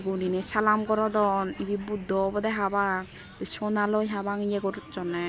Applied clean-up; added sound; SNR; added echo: none; none; none; none.